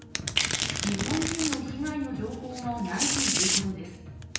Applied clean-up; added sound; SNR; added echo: none; Domestic sounds, home sounds; -2 dB; reverberation time 0.9 s.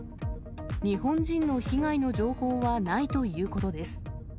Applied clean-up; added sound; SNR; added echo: none; none; none; none.